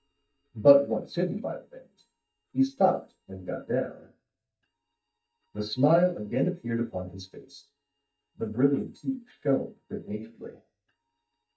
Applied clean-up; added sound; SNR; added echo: neural mask model DeepFilterNet 3.